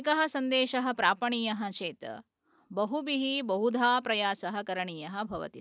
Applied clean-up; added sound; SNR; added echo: none; none; none; none.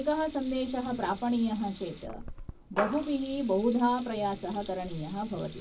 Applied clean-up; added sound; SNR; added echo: none; Water tap, faucet / Liquid; 12 dB; reverberation time 0.4 s.